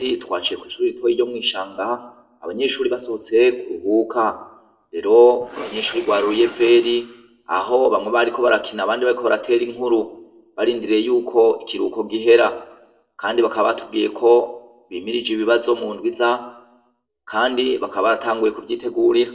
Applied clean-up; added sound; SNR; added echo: neural separator model SepFormer DNS4.